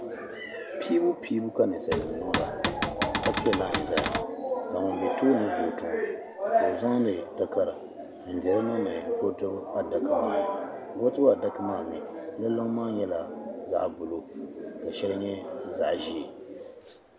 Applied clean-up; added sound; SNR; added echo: none; Cupboard open or close / Door; 2 dB; none.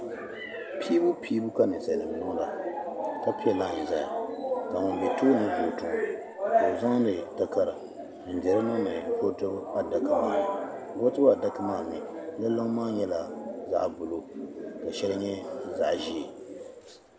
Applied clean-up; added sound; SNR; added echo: none; none; none; none.